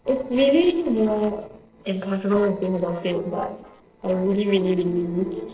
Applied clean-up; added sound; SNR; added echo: neural separator model SepFormer DNS4.